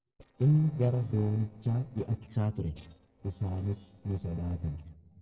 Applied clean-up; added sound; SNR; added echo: neural separator model SepFormer DNS4.